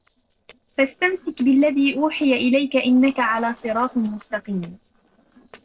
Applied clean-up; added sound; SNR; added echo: neural separator model SepFormer DNS4.